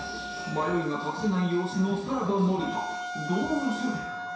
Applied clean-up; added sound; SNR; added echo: none; Wind instrument, woodwind instrument; 8 dB; reverberation time 0.7 s.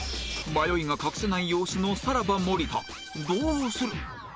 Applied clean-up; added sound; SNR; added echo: none; none; none; none.